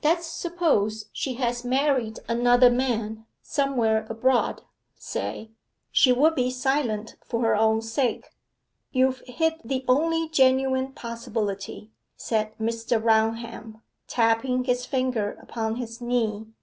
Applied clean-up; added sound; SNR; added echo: none; none; none; none.